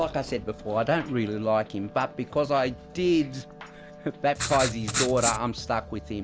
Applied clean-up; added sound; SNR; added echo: none; Writing; 3 dB; none.